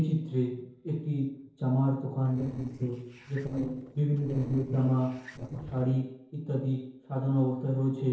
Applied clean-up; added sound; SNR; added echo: neural separator model SepFormer DNS4.